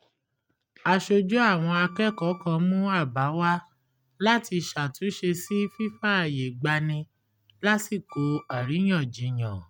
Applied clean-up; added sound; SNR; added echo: neural mask model RNNoise.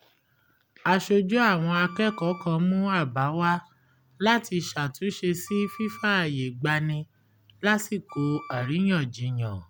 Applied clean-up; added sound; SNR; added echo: none; Wind instrument, woodwind instrument; 19 dB; none.